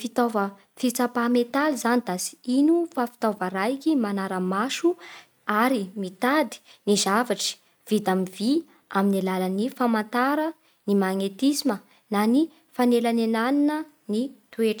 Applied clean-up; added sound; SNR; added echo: none; none; none; none.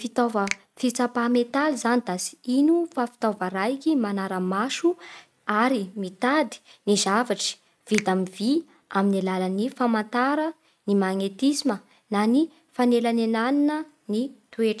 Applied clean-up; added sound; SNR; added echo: none; Finger snapping; 17 dB; none.